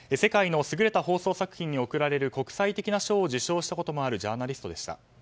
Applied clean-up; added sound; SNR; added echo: none; none; none; none.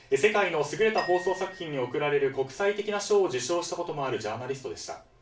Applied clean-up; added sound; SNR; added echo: none; Glockenspiel; 19 dB; reverberation time 0.3 s.